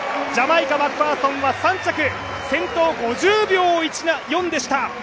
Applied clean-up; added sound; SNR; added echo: none; none; none; none.